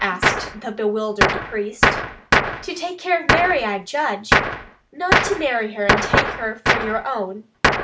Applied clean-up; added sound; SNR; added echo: none; Gunshot, gunfire; -3 dB; none.